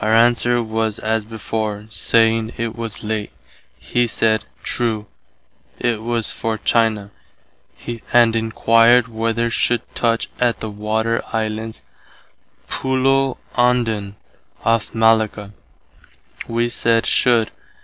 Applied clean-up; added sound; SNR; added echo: none; none; none; none.